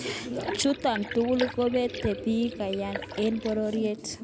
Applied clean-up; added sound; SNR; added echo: none; Liquid; 11 dB; none.